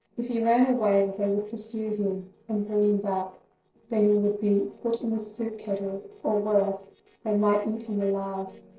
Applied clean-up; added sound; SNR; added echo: neural separator model SepFormer DNS4.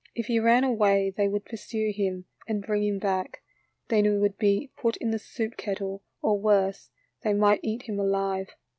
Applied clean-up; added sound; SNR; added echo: none; none; none; none.